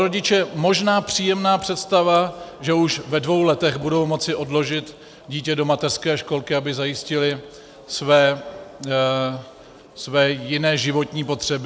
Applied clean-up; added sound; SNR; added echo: none; none; none; none.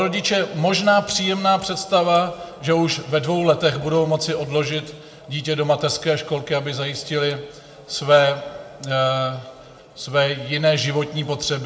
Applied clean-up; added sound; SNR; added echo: none; none; none; reverberation time 1.2 s.